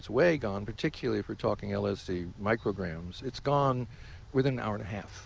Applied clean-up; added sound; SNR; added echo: none; none; none; none.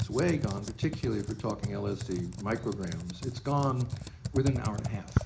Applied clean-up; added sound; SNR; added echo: none; Computer keyboard; 4 dB; reverberation time 0.4 s.